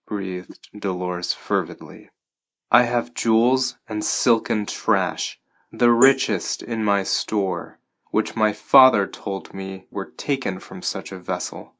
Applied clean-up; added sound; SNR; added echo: neural mask model Resemble Enhance denoiser.